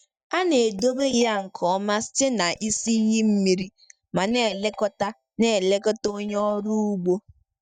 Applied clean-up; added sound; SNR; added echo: neural mask model DeepFilterNet 3.